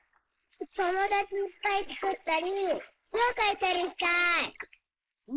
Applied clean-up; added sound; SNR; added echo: neural mask model Resemble Enhance denoiser.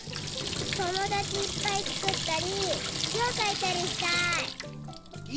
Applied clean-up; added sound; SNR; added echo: none; Sink (filling or washing) / Water tap, faucet; 1 dB; none.